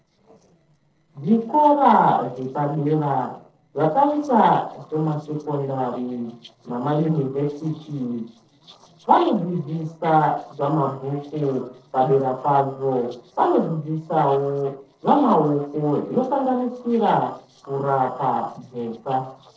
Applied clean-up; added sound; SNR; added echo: neural separator model SepFormer DNS4.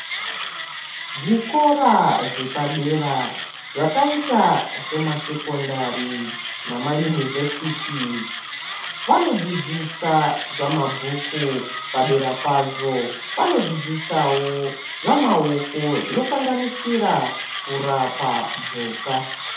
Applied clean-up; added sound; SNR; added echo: none; Mechanisms; 8 dB; reverberation time 0.5 s.